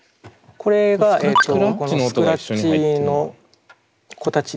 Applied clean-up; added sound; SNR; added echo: none; none; none; none.